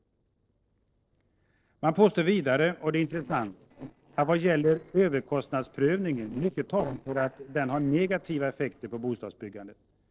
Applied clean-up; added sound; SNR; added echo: neural separator model SepFormer DNS4.